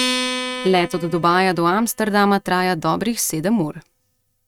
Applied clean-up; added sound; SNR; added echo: neural mask model RNNoise.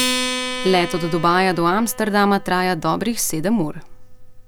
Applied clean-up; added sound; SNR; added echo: none; Acoustic guitar; 9 dB; none.